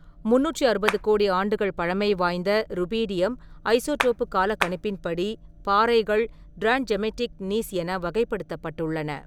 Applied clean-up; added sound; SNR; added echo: none; Clapping; 4 dB; none.